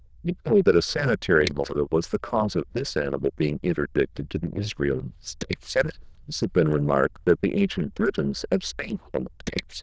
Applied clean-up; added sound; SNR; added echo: neural diffusion model UNIVERSE++.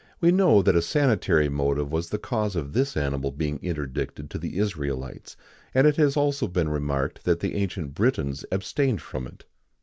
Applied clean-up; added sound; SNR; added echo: none; none; none; none.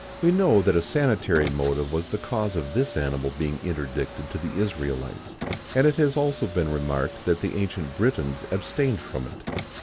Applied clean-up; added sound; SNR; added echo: none; Car; 12 dB; none.